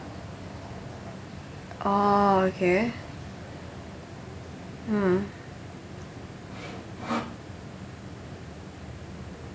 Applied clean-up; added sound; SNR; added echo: none; Sawing; 6 dB; none.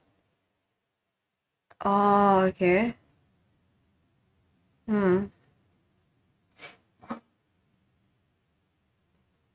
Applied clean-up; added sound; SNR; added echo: neural mask model RNNoise.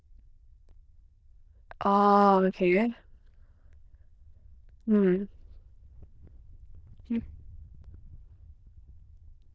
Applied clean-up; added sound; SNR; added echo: neural diffusion model UNIVERSE++.